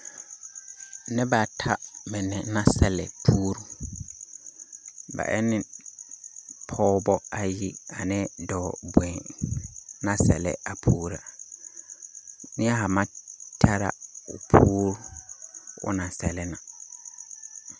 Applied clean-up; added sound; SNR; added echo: none; none; none; none.